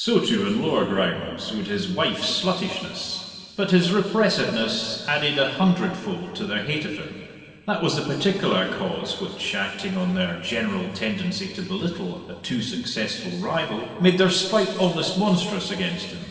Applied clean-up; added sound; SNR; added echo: none; none; none; reverberation time 2.5 s.